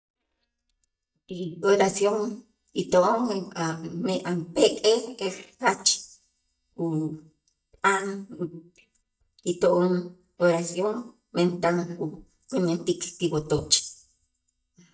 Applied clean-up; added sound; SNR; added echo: neural mask model DeepFilterNet 3.